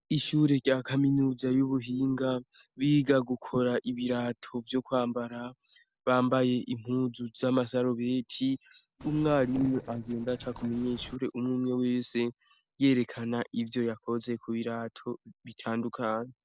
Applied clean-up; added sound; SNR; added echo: neural separator model SepFormer DNS4.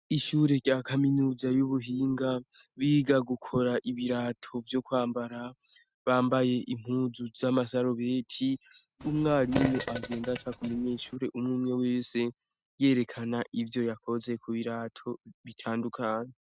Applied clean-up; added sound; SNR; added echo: neural mask model RNNoise.